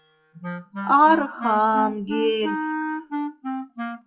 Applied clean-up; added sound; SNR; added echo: classical method WPE with log-MMSE.